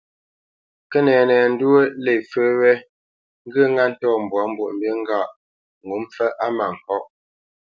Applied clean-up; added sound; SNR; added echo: none; none; none; none.